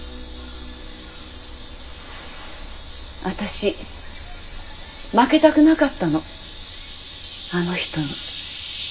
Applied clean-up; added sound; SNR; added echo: none; none; none; reverberation time 0.3 s.